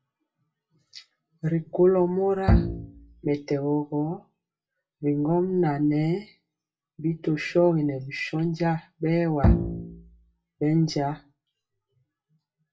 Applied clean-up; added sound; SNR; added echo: classical method WPE with log-MMSE.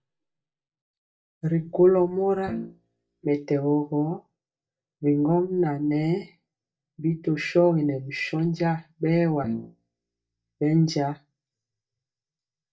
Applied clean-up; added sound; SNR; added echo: neural mask model DeepFilterNet 3.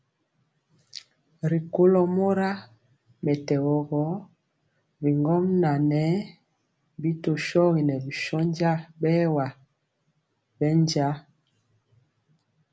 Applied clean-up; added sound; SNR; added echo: none; none; none; none.